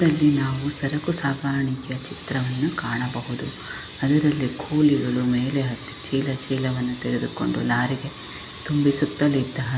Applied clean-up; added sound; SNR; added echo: none; none; none; none.